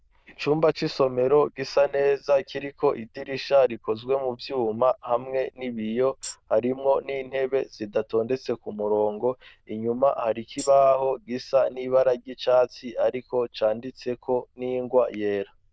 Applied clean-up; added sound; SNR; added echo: neural diffusion model UNIVERSE++.